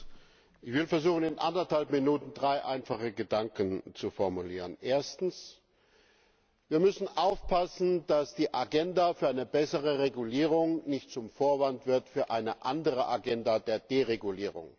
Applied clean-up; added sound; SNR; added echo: none; none; none; none.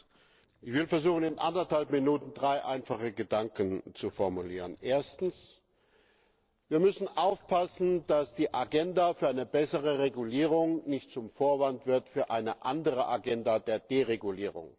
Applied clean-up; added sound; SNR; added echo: neural separator model SepFormer DNS4.